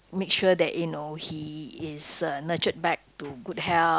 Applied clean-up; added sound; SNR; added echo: none; none; none; none.